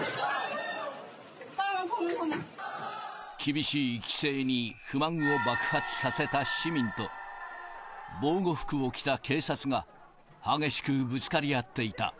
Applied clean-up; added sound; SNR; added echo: none; none; none; none.